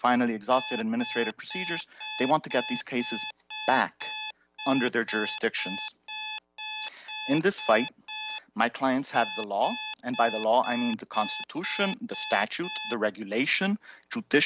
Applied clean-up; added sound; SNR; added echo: none; Alarm; 8 dB; none.